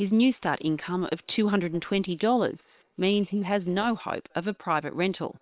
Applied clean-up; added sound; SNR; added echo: neural separator model SepFormer WHAM!.